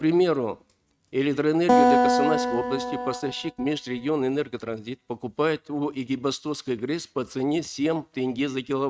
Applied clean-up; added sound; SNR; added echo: neural mask model RNNoise.